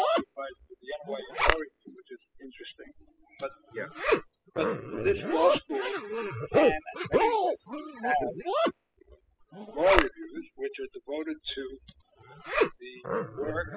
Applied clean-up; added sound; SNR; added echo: classical method spectral subtraction.